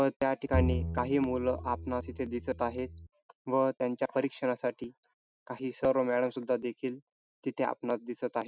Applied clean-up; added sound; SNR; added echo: neural mask model RNNoise.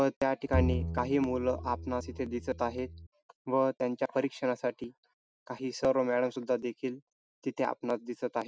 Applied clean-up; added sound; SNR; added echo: none; Bowed string instrument; 3 dB; none.